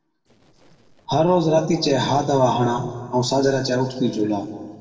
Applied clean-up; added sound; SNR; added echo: neural separator model SepFormer DNS4.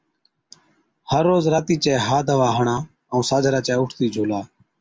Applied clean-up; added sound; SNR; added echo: none; none; none; none.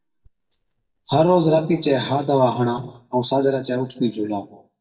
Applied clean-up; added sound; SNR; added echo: neural mask model DeepFilterNet 3.